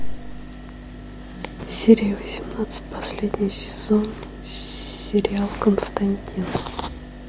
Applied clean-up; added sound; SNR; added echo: none; none; none; none.